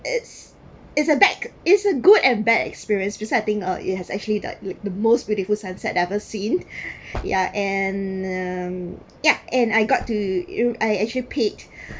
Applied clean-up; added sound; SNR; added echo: none; none; none; none.